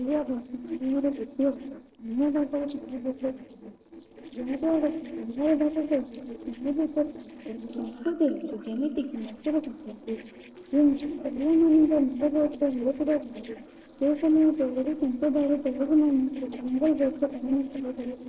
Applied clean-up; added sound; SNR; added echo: neural separator model SepFormer DNS4.